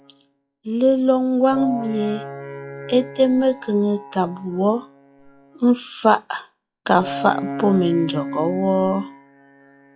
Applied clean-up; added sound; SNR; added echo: classical method log-MMSE.